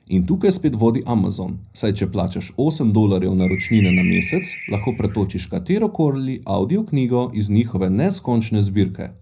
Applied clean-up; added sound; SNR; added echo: none; Bird; 10 dB; reverberation time 0.4 s.